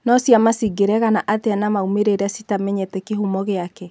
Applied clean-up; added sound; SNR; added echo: none; none; none; none.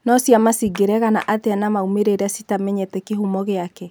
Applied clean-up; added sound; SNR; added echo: none; Clapping; 20 dB; none.